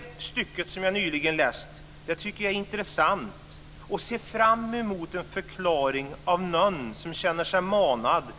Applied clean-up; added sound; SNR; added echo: none; none; none; none.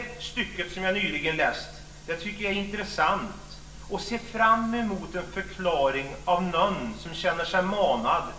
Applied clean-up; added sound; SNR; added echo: none; none; none; reverberation time 1.1 s.